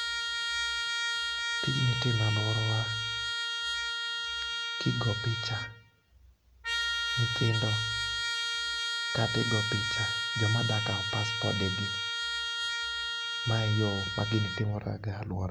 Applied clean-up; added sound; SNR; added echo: none; Trumpet; 0 dB; none.